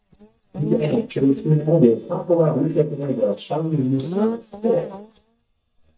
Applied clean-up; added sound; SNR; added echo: neural mask model DeepFilterNet 3.